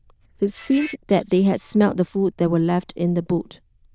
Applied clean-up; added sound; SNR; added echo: neural diffusion model UNIVERSE++.